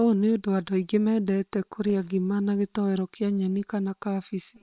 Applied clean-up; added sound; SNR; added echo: neural separator model SepFormer WHAM!.